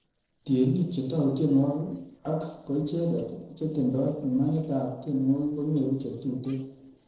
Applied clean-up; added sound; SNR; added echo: neural separator model SepFormer DNS4.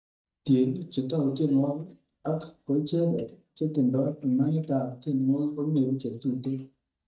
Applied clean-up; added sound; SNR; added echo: neural mask model DeepFilterNet 3.